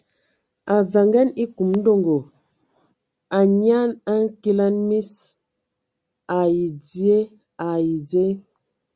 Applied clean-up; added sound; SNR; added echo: none; none; none; none.